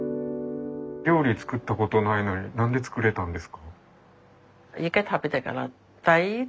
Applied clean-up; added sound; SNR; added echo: none; none; none; none.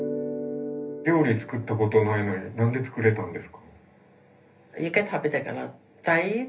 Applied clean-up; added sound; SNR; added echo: none; none; none; reverberation time 0.3 s.